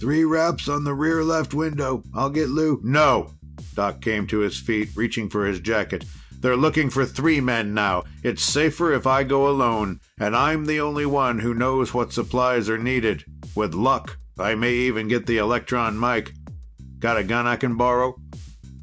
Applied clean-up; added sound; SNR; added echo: none; Bass guitar; 17 dB; none.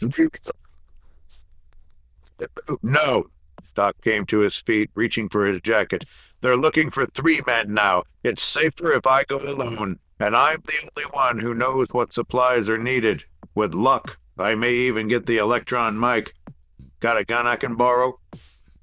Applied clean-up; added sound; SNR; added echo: neural diffusion model UNIVERSE++.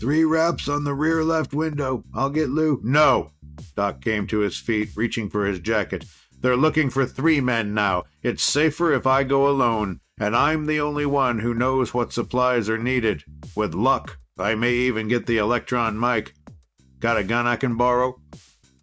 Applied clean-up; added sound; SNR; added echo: neural mask model RNNoise.